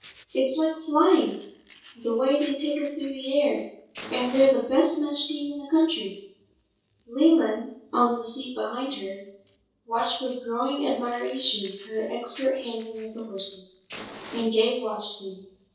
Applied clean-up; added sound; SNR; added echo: neural separator model SepFormer DNS4.